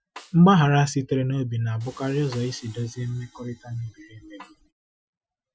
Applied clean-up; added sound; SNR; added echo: classical method Wiener filter.